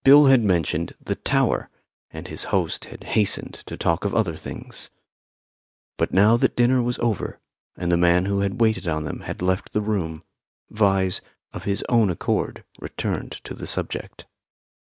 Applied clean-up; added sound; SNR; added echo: none; none; none; none.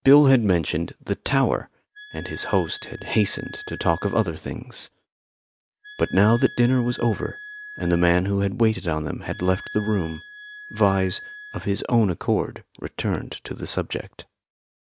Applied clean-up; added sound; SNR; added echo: none; Wind instrument, woodwind instrument; 17 dB; none.